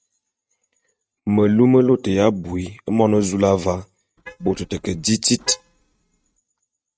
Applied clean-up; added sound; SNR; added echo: neural mask model RNNoise.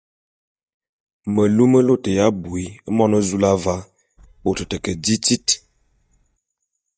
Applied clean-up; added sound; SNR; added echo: neural mask model DeepFilterNet 3.